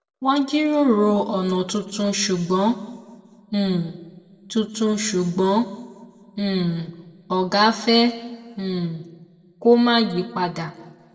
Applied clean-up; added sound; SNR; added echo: none; none; none; reverberation time 1.1 s.